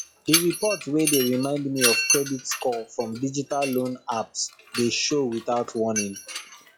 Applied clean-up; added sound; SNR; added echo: classical method log-MMSE.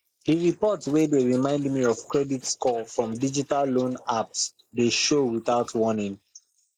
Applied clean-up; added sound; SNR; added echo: neural mask model Resemble Enhance denoiser.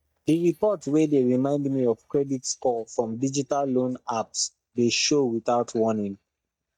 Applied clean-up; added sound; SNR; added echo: neural mask model DeepFilterNet 3.